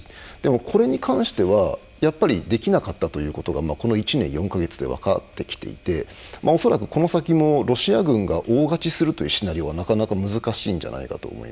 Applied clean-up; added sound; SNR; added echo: none; none; none; none.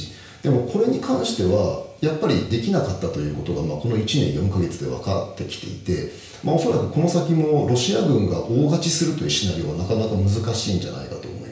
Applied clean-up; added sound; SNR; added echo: none; none; none; reverberation time 0.5 s.